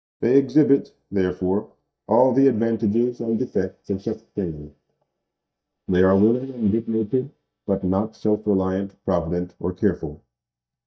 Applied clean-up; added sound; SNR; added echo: neural mask model DeepFilterNet 3.